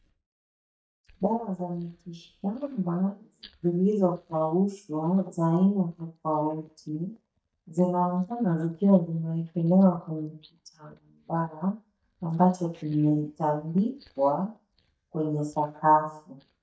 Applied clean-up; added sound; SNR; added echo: neural mask model DeepFilterNet 3.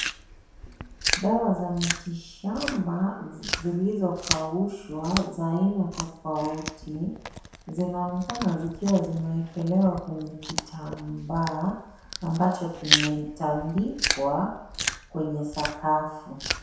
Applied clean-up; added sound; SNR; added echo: none; Chewing, mastication; 5 dB; reverberation time 0.7 s.